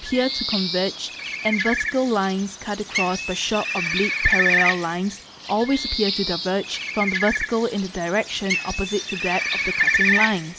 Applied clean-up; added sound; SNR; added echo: none; Bird; 1 dB; none.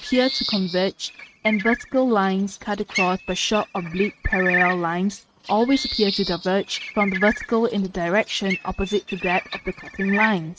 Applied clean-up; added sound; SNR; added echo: neural mask model RNNoise.